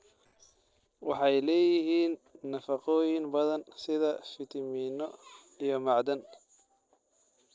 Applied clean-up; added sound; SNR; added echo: neural separator model SepFormer DNS4.